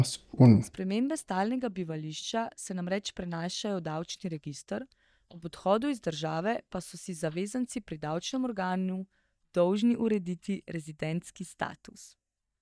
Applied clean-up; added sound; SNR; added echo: neural mask model DeepFilterNet 3.